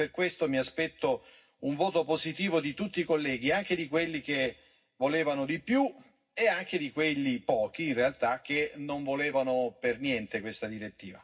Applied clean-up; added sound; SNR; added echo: none; none; none; reverberation time 0.4 s.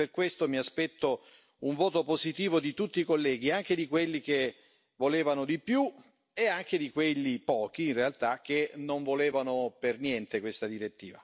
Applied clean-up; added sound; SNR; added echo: none; none; none; none.